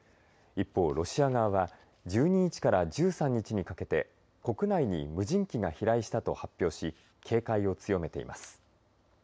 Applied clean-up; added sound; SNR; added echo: none; none; none; none.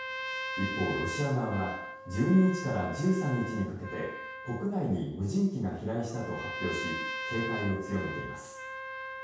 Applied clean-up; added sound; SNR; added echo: none; Trumpet; 8 dB; reverberation time 0.6 s.